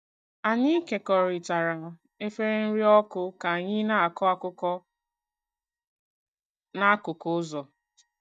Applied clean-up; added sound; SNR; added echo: neural mask model DeepFilterNet 3.